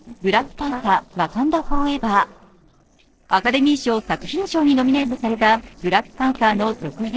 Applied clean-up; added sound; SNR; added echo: neural separator model SepFormer DNS4.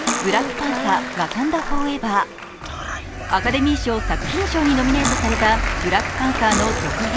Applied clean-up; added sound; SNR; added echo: none; Applause / Crowd + Cutlery, silverware; 7 dB; none.